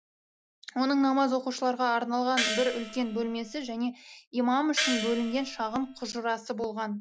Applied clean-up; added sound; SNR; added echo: none; Gong; 5 dB; none.